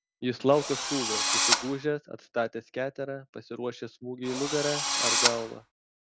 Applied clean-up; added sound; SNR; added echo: none; Drill; -3 dB; none.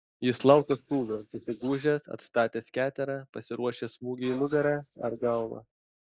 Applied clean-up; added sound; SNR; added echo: neural mask model Resemble Enhance denoiser.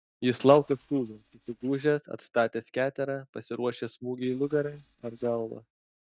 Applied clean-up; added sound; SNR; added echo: neural mask model DeepFilterNet 3.